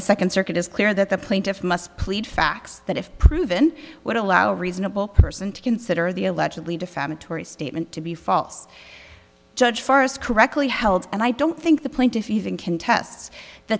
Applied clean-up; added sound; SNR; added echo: none; none; none; none.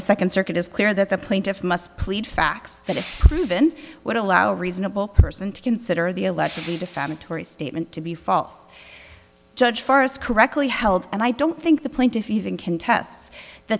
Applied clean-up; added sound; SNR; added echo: none; Crushing; 18 dB; none.